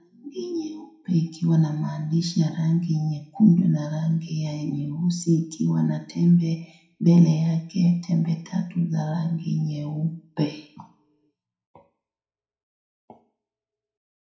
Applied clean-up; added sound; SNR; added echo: none; none; none; reverberation time 0.4 s.